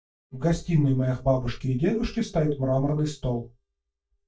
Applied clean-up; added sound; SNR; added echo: neural mask model DeepFilterNet 3.